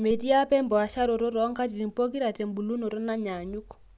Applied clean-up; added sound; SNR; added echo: none; none; none; none.